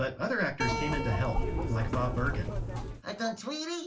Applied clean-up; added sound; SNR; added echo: none; Keyboard (musical); -1 dB; reverberation time 0.2 s.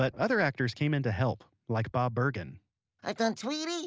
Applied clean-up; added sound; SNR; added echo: none; none; none; none.